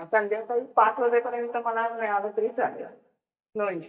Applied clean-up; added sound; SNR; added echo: neural mask model DeepFilterNet 3.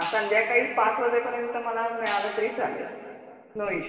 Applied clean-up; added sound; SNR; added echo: none; Hi-hat; 18 dB; reverberation time 2.4 s.